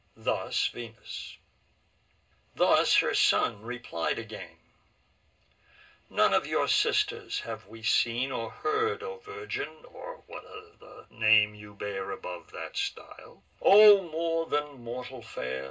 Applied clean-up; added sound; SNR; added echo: none; none; none; reverberation time 0.2 s.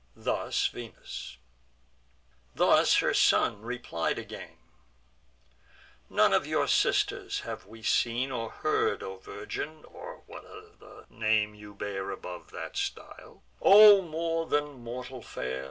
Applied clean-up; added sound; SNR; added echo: none; none; none; none.